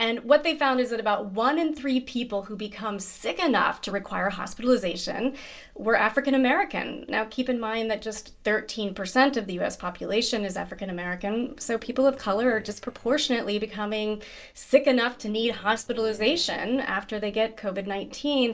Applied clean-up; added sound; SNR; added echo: neural separator model SepFormer DNS4.